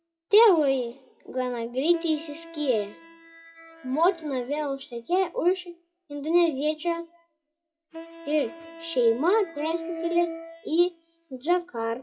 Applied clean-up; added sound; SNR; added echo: classical method WPE with log-MMSE.